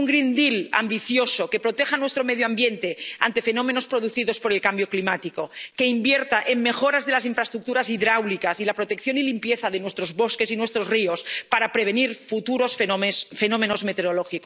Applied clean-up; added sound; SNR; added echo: none; none; none; none.